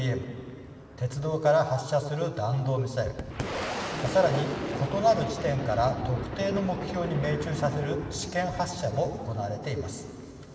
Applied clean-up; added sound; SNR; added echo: none; Boom; 8 dB; reverberation time 2.0 s.